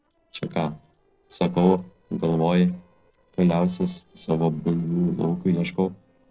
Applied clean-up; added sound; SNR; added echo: neural separator model SepFormer DNS4.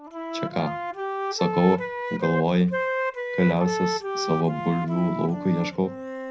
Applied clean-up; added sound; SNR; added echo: none; Wind instrument, woodwind instrument; 4 dB; reverberation time 0.4 s.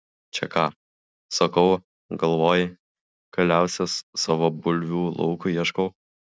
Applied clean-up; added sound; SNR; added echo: none; none; none; none.